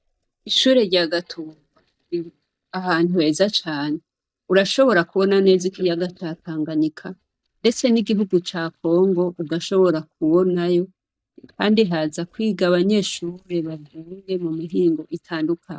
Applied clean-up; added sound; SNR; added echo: neural mask model DeepFilterNet 3.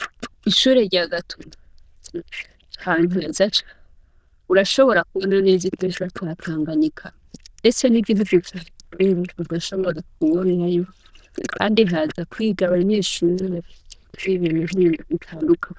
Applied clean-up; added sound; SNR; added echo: neural diffusion model UNIVERSE++.